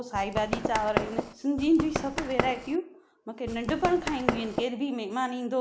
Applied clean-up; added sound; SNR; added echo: none; Tap + Run; 3 dB; none.